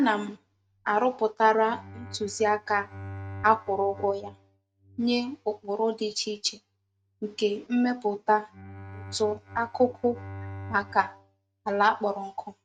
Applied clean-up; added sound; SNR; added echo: neural mask model RNNoise.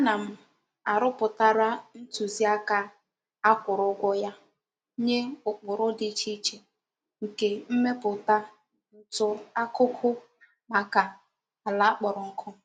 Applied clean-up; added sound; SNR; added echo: none; none; none; none.